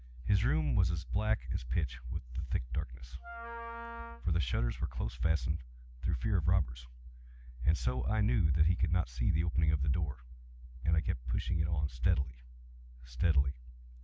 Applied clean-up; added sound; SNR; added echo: none; Wind instrument, woodwind instrument; 14 dB; none.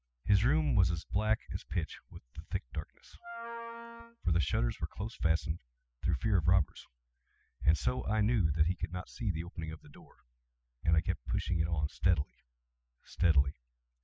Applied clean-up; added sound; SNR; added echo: classical method spectral subtraction.